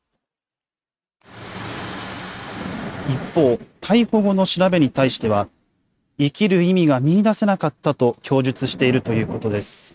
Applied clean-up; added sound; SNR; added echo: neural mask model RNNoise.